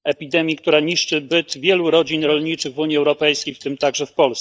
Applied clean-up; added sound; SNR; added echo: neural mask model DeepFilterNet 3.